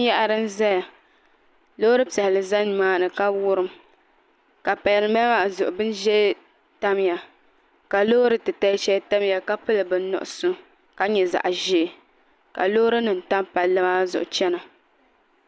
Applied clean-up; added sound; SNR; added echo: none; none; none; none.